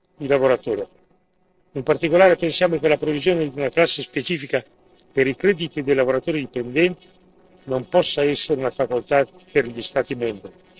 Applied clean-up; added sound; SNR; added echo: neural separator model SepFormer DNS4.